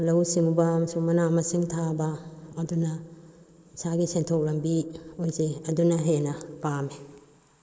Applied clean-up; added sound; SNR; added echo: neural mask model Resemble Enhance denoiser.